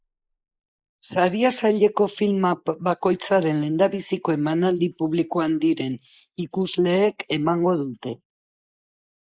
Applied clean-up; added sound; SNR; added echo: neural mask model Resemble Enhance denoiser.